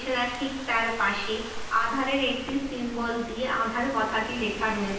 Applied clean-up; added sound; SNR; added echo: none; Rain / Thunderstorm; 10 dB; reverberation time 0.9 s.